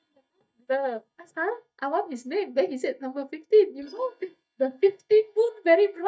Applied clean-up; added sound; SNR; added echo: neural mask model DeepFilterNet 3.